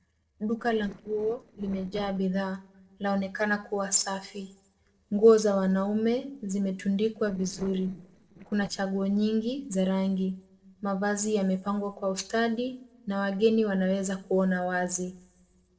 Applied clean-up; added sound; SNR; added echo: neural separator model SepFormer DNS4.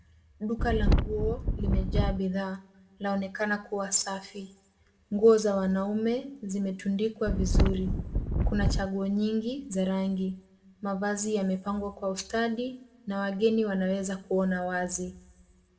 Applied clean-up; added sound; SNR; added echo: none; Wind; -4 dB; reverberation time 0.4 s.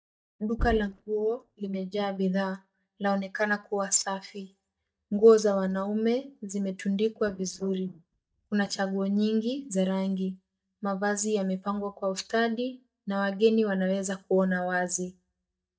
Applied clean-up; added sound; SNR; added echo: neural mask model DeepFilterNet 3.